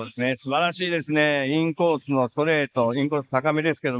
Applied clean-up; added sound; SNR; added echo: neural mask model Resemble Enhance denoiser.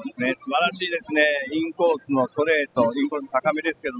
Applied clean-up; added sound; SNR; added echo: classical method spectral subtraction.